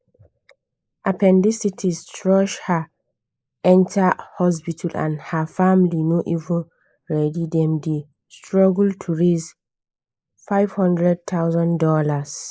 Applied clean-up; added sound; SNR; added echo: neural mask model Resemble Enhance denoiser.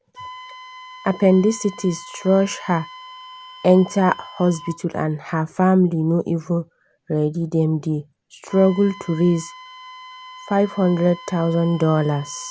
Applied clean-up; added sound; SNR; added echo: none; Wind instrument, woodwind instrument; 20 dB; none.